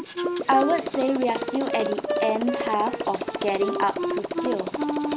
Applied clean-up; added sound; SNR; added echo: none; Motorcycle + Wind instrument, woodwind instrument; 2 dB; none.